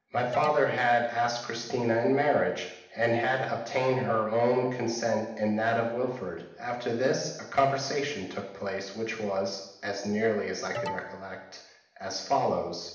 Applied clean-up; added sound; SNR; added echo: none; Alarm; 11 dB; reverberation time 0.8 s.